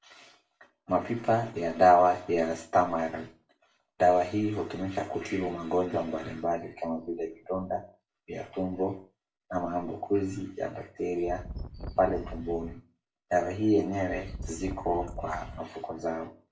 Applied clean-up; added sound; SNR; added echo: none; Wind; 10 dB; reverberation time 0.3 s.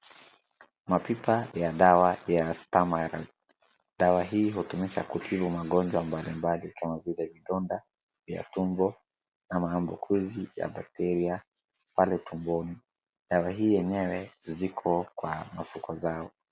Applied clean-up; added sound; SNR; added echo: none; none; none; none.